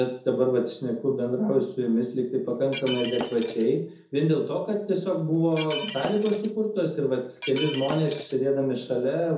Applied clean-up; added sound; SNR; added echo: none; Shatter; 11 dB; reverberation time 0.5 s.